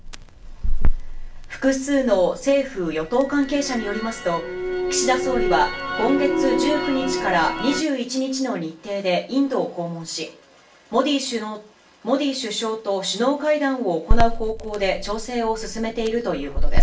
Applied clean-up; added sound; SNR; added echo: none; Crackle; 0 dB; reverberation time 0.3 s.